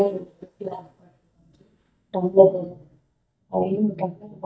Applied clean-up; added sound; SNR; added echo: neural mask model DeepFilterNet 3.